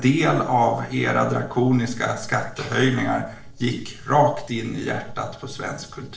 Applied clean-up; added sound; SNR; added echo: neural separator model SepFormer DNS4.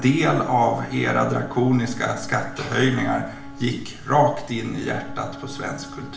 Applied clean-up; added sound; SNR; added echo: none; Wind instrument, woodwind instrument; 17 dB; reverberation time 0.6 s.